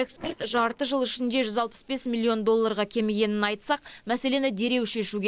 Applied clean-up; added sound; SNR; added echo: neural separator model SepFormer DNS4.